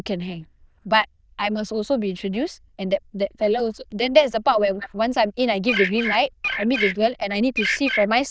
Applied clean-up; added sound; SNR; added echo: neural diffusion model UNIVERSE++.